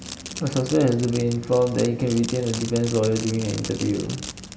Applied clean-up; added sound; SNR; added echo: none; Fireworks; 13 dB; none.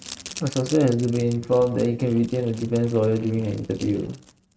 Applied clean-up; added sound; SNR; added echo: neural mask model RNNoise.